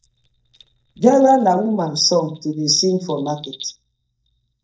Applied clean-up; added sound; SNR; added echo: neural mask model DeepFilterNet 3.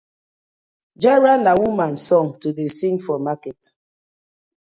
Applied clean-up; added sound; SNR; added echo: none; none; none; none.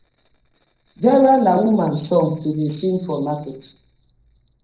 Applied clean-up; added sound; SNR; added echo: neural separator model SepFormer DNS4.